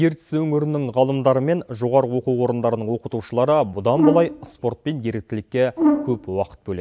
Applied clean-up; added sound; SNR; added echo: none; Brass instrument; 1 dB; none.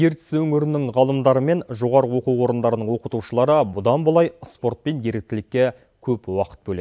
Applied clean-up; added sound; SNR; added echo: none; none; none; none.